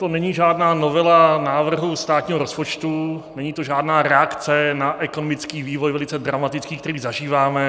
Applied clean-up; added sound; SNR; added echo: none; none; none; none.